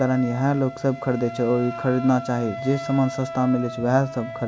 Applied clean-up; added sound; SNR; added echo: none; Wind instrument, woodwind instrument; 11 dB; none.